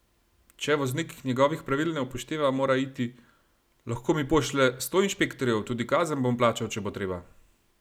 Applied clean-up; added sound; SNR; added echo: none; none; none; none.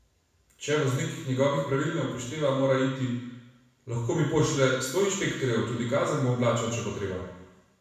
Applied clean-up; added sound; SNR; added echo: none; none; none; reverberation time 1.0 s.